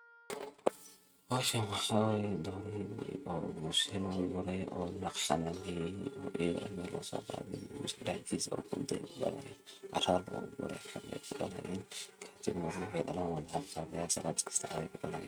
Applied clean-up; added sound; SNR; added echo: neural mask model RNNoise.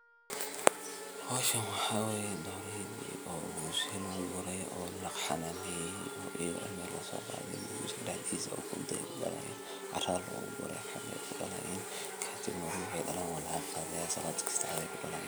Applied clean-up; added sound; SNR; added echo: none; Wind instrument, woodwind instrument; 18 dB; none.